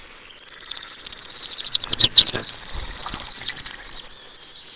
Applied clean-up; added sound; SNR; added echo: neural separator model SepFormer WHAMR!.